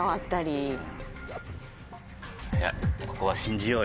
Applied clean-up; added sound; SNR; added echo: none; Zipper (clothing); 19 dB; none.